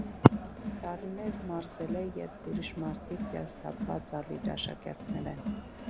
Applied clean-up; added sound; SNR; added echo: none; Crowd; 7 dB; none.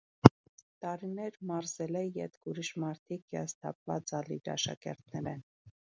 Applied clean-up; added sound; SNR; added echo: none; none; none; none.